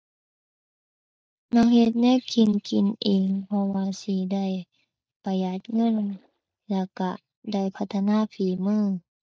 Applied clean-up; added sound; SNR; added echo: neural mask model DeepFilterNet 3.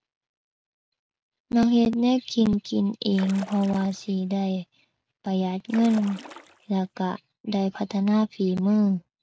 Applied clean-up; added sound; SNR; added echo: none; Splash, splatter; 17 dB; none.